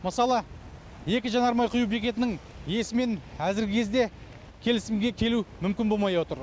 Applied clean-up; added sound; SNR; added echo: none; none; none; none.